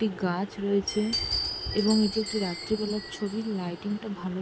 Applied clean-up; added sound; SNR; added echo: none; Glass; 7 dB; none.